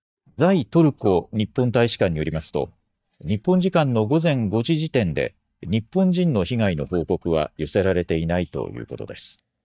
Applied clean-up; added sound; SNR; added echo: neural mask model DeepFilterNet 3.